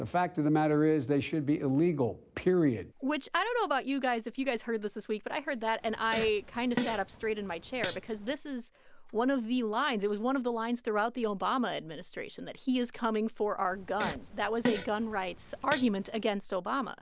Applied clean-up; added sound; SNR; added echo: none; Fart; 8 dB; none.